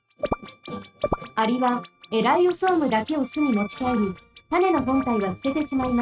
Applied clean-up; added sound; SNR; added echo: neural mask model RNNoise.